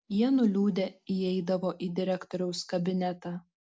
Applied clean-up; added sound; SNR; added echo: none; none; none; none.